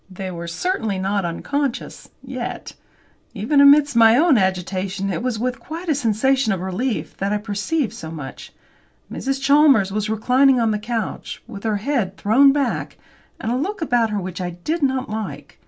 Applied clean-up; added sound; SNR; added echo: none; none; none; none.